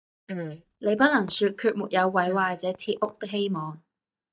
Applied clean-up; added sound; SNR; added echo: neural mask model DeepFilterNet 3.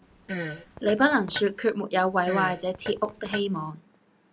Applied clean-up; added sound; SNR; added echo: none; Fart; 11 dB; none.